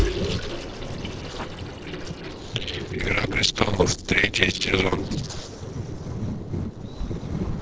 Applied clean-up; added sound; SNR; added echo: neural separator model SepFormer DNS4.